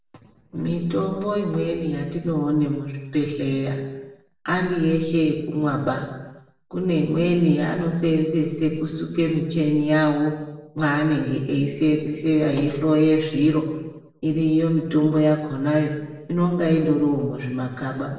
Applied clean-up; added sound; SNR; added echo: none; none; none; reverberation time 1.0 s.